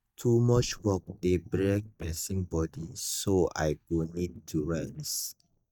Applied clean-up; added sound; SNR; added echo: neural mask model DeepFilterNet 3.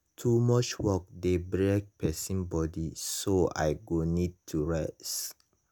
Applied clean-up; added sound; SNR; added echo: none; none; none; none.